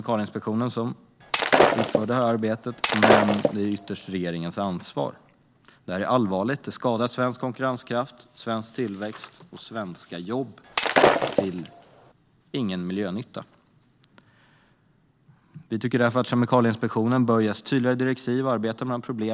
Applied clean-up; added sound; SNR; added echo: none; Shatter; -4 dB; none.